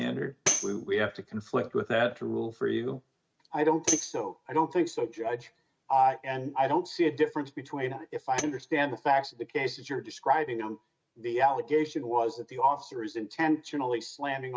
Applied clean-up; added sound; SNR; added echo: neural mask model RNNoise.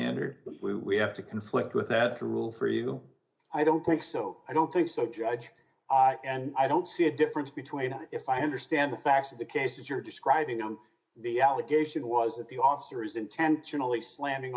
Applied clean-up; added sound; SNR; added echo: neural mask model Resemble Enhance denoiser.